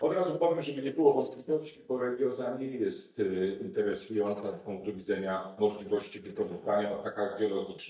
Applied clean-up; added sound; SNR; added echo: neural mask model DeepFilterNet 3.